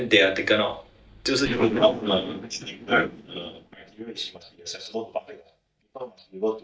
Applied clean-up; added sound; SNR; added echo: neural mask model DeepFilterNet 3.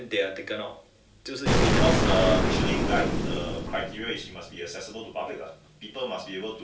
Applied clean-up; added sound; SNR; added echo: none; Explosion; -3 dB; reverberation time 0.2 s.